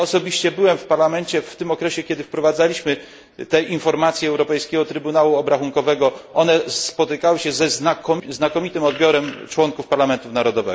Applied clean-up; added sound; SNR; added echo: none; none; none; none.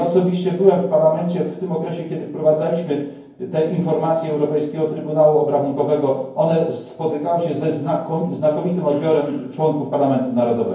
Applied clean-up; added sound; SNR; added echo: none; none; none; reverberation time 0.9 s.